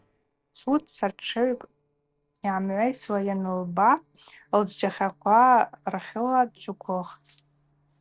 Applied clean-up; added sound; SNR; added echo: neural separator model SepFormer DNS4.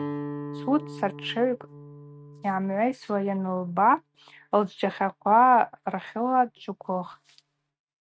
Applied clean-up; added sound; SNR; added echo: neural mask model RNNoise.